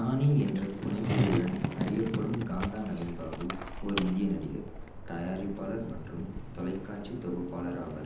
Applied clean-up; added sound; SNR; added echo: none; Skateboard; 4 dB; reverberation time 0.9 s.